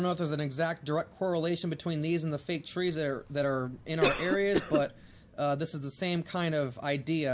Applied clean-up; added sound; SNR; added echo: none; Cough; 3 dB; none.